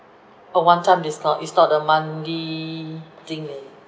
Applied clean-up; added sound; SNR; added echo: none; none; none; none.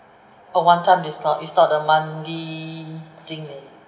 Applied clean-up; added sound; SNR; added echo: none; none; none; reverberation time 1.1 s.